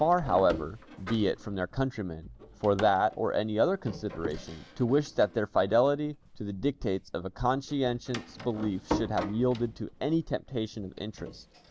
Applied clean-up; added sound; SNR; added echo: none; Door; 13 dB; none.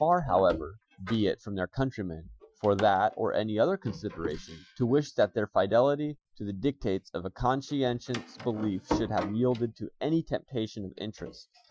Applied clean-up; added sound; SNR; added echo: classical method Wiener filter.